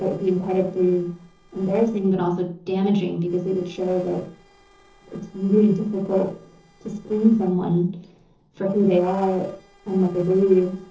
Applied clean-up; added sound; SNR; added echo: neural separator model SepFormer DNS4.